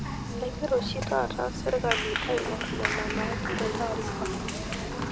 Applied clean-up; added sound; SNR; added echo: none; Applause; -1 dB; none.